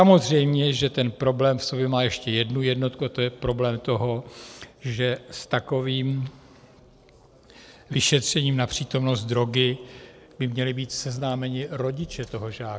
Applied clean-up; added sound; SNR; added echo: none; none; none; none.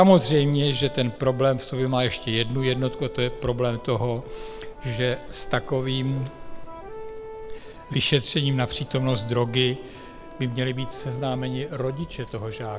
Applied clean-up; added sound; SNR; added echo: none; Wind + Accordion; 13 dB; none.